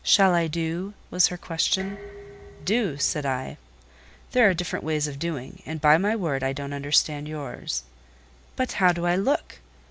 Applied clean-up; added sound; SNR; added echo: none; Dishes, pots, and pans; 18 dB; none.